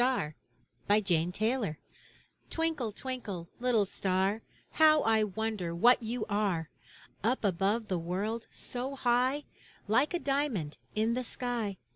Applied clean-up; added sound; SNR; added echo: none; none; none; none.